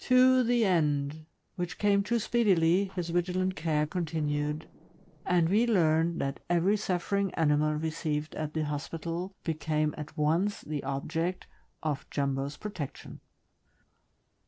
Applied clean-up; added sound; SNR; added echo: neural separator model SepFormer DNS4.